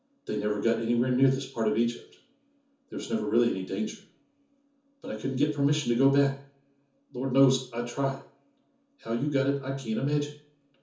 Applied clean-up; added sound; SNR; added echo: none; none; none; reverberation time 0.9 s.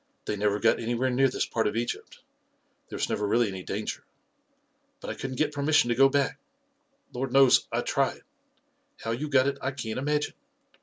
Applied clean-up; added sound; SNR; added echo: none; none; none; none.